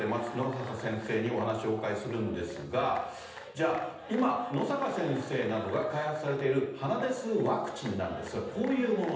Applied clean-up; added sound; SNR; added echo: none; Applause / Cheering / Clapping; 16 dB; reverberation time 0.9 s.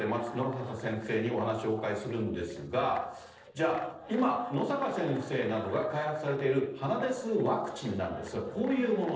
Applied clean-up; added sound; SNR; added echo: neural separator model SepFormer DNS4.